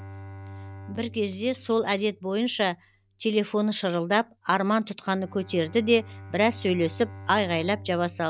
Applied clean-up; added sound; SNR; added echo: none; Bowed string instrument; 17 dB; none.